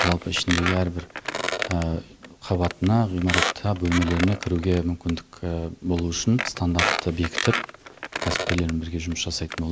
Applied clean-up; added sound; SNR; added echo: none; Squeak; 5 dB; none.